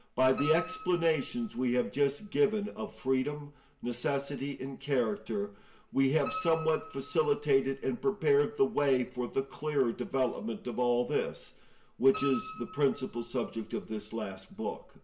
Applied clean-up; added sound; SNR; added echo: none; Piano; 17 dB; reverberation time 0.7 s.